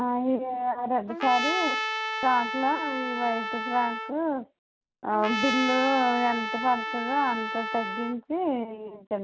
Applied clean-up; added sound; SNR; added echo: none; Trumpet; 3 dB; none.